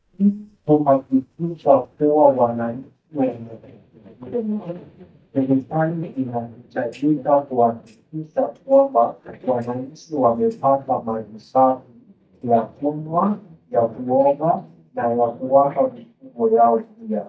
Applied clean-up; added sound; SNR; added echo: neural mask model DeepFilterNet 3.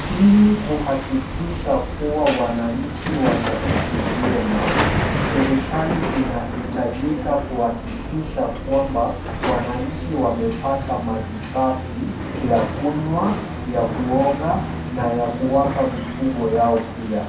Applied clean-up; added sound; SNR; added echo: none; Hammer; 4 dB; reverberation time 0.6 s.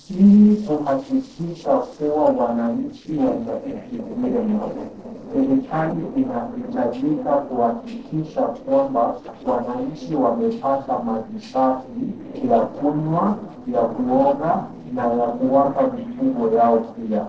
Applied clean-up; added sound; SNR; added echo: neural separator model SepFormer DNS4.